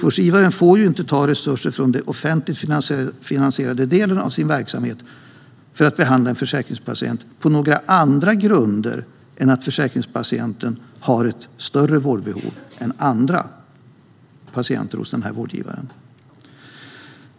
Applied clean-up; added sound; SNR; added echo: none; none; none; none.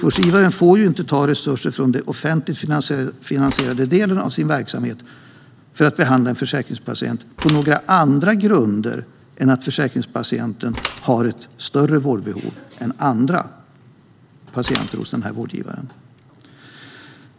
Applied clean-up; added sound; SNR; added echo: none; Mechanisms / Bicycle; 19 dB; none.